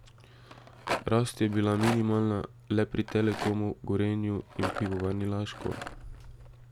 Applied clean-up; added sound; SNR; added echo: none; Rattle; 10 dB; none.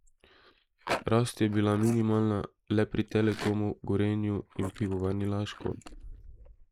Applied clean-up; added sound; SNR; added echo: neural mask model Resemble Enhance denoiser.